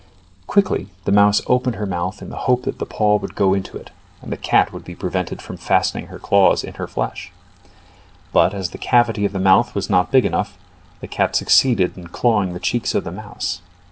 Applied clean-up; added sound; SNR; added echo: none; none; none; none.